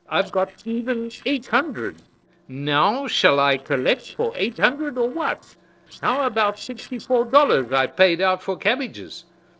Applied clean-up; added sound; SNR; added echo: neural separator model SepFormer DNS4.